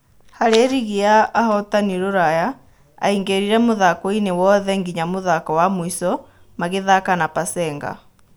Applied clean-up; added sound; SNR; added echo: none; none; none; none.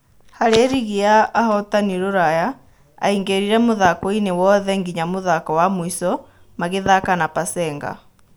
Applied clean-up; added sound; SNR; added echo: none; Knock / Wood; 15 dB; none.